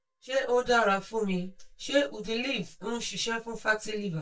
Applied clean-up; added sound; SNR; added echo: neural mask model DeepFilterNet 3.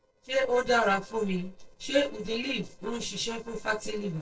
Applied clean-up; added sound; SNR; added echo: neural separator model SepFormer DNS4.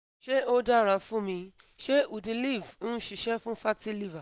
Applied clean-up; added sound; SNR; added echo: none; none; none; none.